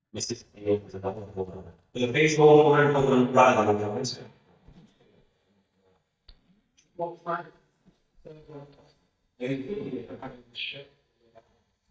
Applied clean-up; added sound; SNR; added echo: neural mask model DeepFilterNet 3.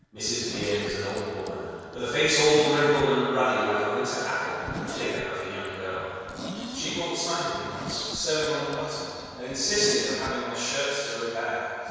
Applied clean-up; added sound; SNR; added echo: none; Zipper (clothing); 13 dB; reverberation time 2.2 s.